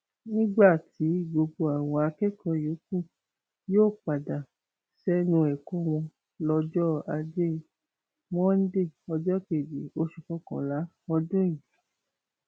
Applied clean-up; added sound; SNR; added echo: none; none; none; none.